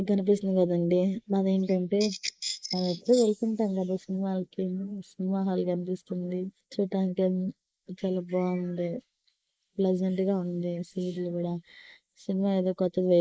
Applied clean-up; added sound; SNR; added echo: neural mask model Resemble Enhance denoiser.